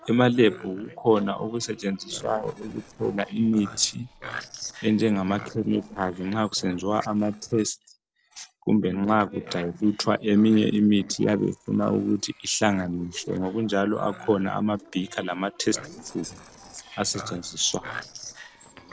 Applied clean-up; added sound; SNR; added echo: neural separator model SepFormer DNS4.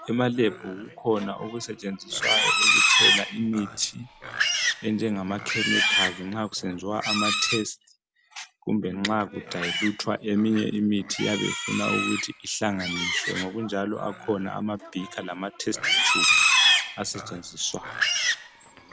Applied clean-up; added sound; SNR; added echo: none; Livestock, farm animals, working animals; -2 dB; none.